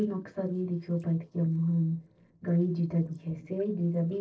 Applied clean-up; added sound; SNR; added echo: neural separator model SepFormer DNS4.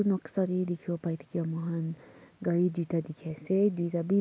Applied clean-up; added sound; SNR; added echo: none; none; none; none.